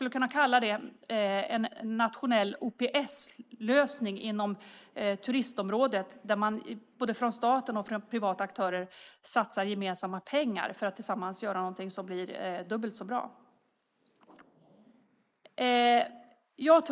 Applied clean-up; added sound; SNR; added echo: neural mask model Resemble Enhance denoiser.